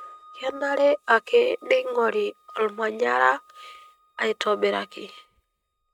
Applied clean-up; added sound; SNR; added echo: neural mask model RNNoise.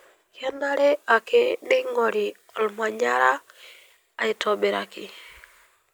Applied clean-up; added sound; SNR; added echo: none; none; none; none.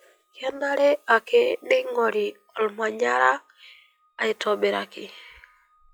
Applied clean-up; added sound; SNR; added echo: classical method log-MMSE.